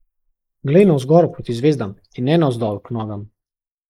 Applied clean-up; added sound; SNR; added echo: neural mask model Resemble Enhance denoiser.